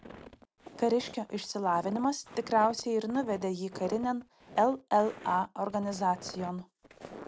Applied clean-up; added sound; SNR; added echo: none; Walk, footsteps; 17 dB; none.